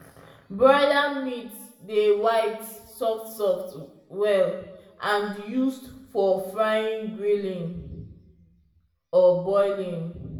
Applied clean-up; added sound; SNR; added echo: none; none; none; reverberation time 0.8 s.